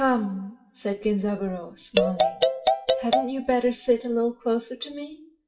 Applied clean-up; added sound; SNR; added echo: classical method WPE with log-MMSE.